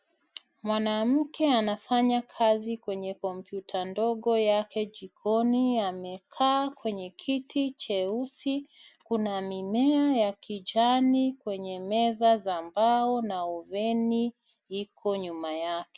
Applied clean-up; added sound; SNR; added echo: none; none; none; none.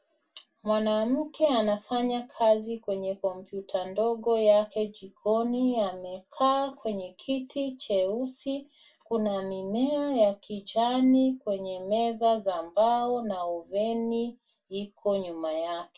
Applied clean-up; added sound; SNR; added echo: none; none; none; reverberation time 0.1 s.